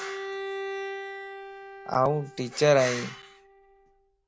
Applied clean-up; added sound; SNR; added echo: none; Bowed string instrument; 10 dB; none.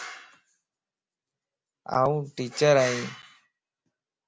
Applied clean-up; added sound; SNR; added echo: none; none; none; none.